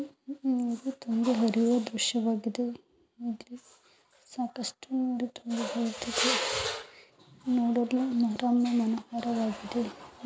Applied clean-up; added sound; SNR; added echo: none; none; none; none.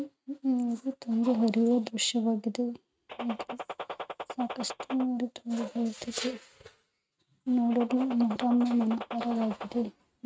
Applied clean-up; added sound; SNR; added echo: neural mask model RNNoise.